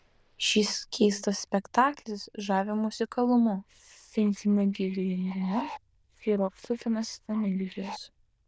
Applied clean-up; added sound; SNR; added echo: neural diffusion model UNIVERSE++.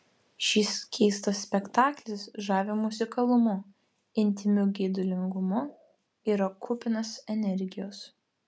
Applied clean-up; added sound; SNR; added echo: none; none; none; none.